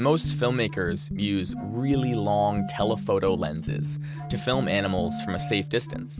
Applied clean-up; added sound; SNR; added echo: none; Wind instrument, woodwind instrument; 17 dB; none.